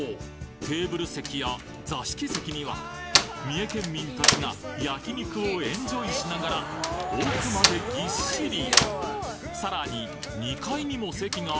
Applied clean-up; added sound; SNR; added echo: none; Slam; 2 dB; none.